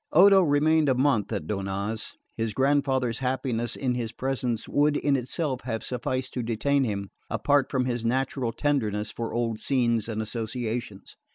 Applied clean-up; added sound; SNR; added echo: none; none; none; none.